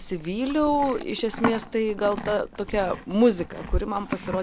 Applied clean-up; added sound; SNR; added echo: none; Livestock, farm animals, working animals; 8 dB; none.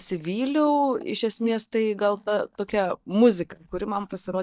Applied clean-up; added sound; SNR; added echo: neural mask model DeepFilterNet 3.